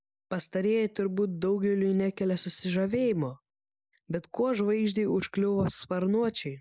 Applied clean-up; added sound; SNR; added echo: none; none; none; none.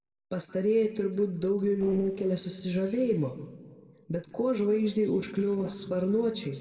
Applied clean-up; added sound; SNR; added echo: neural separator model SepFormer DNS4.